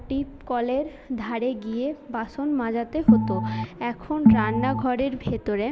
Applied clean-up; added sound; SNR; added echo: none; Organ; -5 dB; none.